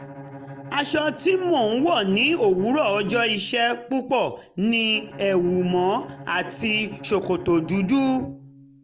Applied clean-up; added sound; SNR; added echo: none; Bowed string instrument; 17 dB; none.